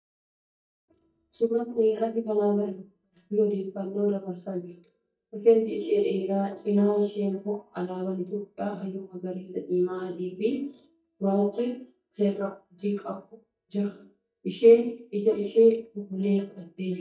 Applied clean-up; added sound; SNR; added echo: neural mask model DeepFilterNet 3.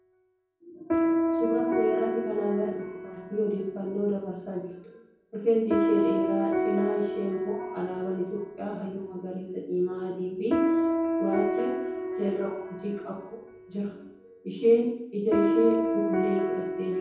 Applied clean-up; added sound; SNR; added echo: none; Piano; 0 dB; reverberation time 0.9 s.